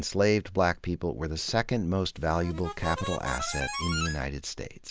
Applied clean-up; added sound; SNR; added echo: none; Harmonica; 7 dB; none.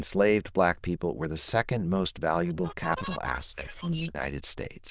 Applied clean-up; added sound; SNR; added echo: neural diffusion model UNIVERSE++.